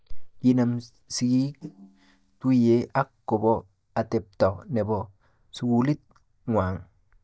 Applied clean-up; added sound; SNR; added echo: neural mask model DeepFilterNet 3.